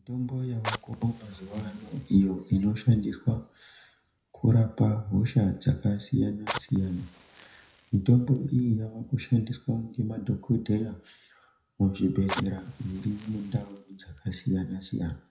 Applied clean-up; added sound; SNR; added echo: none; Fire; 18 dB; reverberation time 0.5 s.